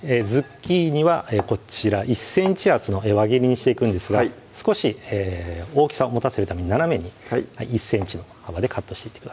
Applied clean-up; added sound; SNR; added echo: none; none; none; none.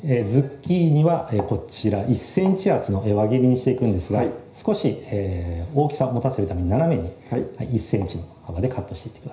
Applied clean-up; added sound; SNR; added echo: none; none; none; reverberation time 0.5 s.